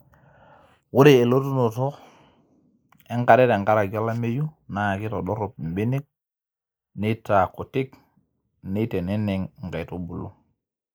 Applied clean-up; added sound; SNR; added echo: neural mask model Resemble Enhance denoiser.